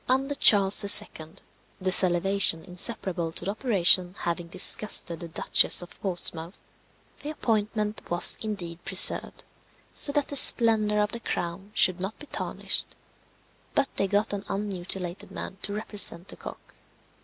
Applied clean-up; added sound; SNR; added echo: none; none; none; none.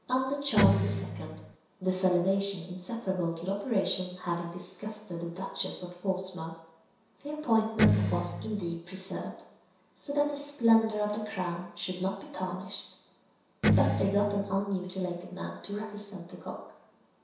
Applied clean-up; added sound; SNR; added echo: none; Electric guitar; -4 dB; reverberation time 0.7 s.